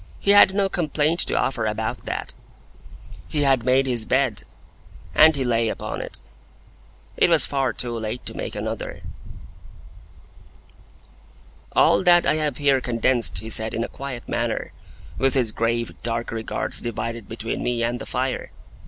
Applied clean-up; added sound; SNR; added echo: none; Wind; 13 dB; none.